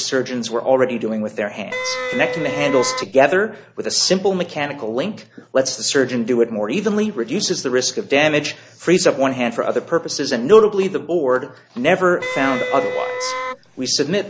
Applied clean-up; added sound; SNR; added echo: none; Wind instrument, woodwind instrument; 6 dB; none.